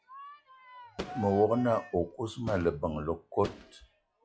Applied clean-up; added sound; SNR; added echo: classical method log-MMSE.